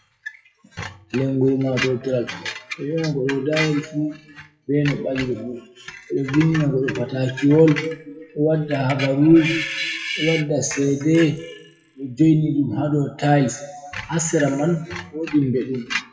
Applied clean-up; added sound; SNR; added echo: classical method WPE with log-MMSE.